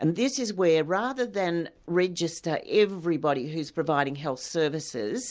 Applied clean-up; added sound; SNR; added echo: none; none; none; none.